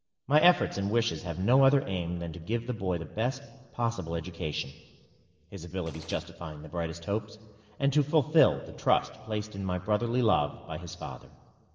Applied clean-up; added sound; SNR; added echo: neural separator model SepFormer DNS4.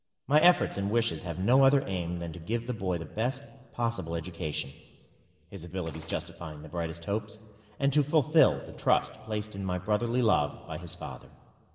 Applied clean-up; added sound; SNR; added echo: none; Gunshot, gunfire; 18 dB; reverberation time 2.0 s.